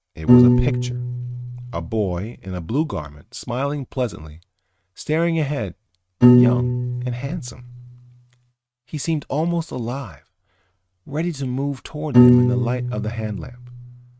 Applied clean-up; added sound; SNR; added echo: neural mask model RNNoise.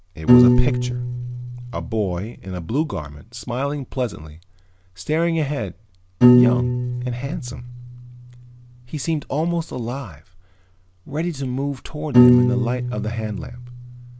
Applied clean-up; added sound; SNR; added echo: none; Piano; -3 dB; none.